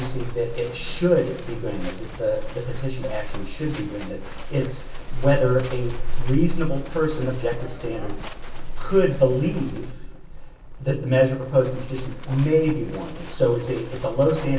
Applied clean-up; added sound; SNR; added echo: none; Livestock, farm animals, working animals; 3 dB; reverberation time 0.4 s.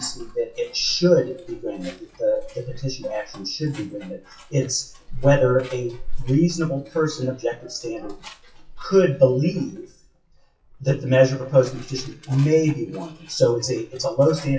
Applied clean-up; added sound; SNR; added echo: classical method WPE with log-MMSE.